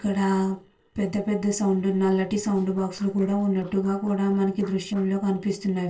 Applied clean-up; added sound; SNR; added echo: neural separator model SepFormer DNS4.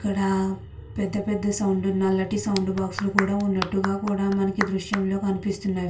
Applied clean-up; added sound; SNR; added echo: none; Clapping; 9 dB; reverberation time 0.2 s.